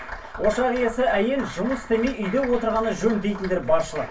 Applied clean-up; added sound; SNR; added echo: none; none; none; reverberation time 0.2 s.